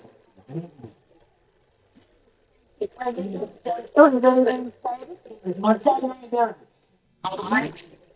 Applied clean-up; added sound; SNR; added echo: neural mask model DeepFilterNet 3.